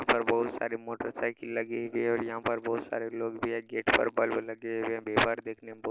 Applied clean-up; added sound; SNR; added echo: none; none; none; none.